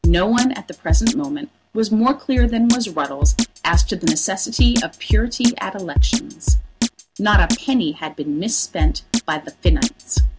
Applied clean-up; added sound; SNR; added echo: none; Drum kit; -1 dB; none.